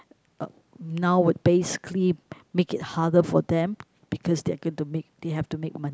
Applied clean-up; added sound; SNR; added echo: none; none; none; none.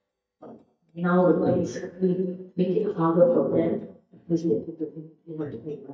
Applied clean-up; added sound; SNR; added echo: neural mask model DeepFilterNet 3.